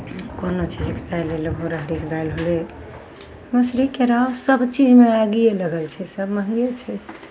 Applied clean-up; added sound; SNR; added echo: none; Thunder; 16 dB; none.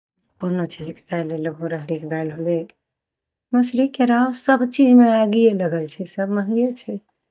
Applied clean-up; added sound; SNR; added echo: neural mask model DeepFilterNet 3.